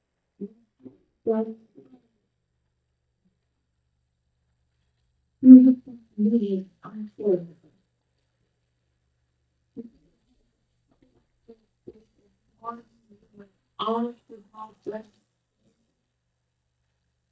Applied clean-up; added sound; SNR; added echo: neural mask model DeepFilterNet 3.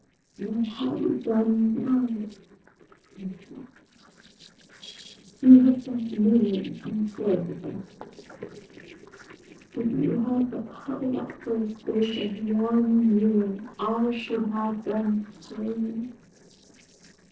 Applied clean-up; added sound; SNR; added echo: neural separator model SepFormer DNS4.